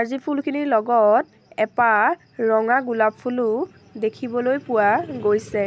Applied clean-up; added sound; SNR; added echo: none; none; none; none.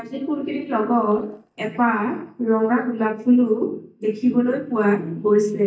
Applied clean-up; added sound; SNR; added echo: neural mask model DeepFilterNet 3.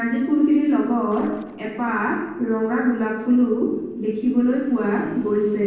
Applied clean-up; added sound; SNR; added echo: neural separator model SepFormer DNS4.